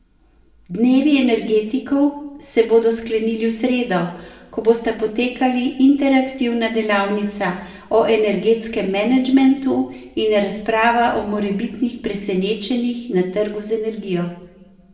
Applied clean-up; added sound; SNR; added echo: none; none; none; reverberation time 0.8 s.